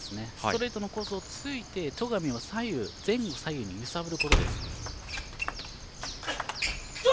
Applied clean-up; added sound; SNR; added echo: none; Bird; 12 dB; none.